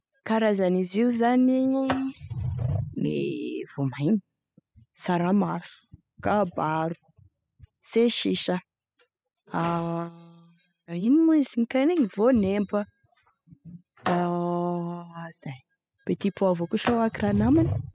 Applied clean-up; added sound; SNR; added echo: classical method spectral subtraction.